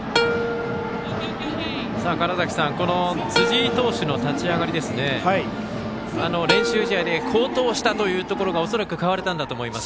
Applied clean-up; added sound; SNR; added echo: none; Plucked string instrument; 6 dB; none.